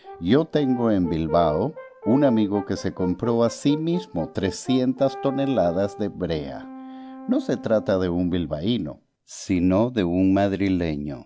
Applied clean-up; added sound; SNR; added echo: none; Brass instrument; 14 dB; none.